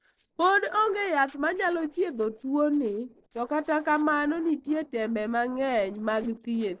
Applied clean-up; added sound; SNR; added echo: neural separator model SepFormer DNS4.